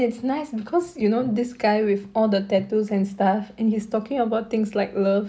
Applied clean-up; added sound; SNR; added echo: none; none; none; none.